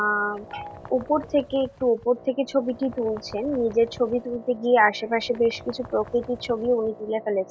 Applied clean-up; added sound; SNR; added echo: none; Wind instrument, woodwind instrument + Bird; 19 dB; none.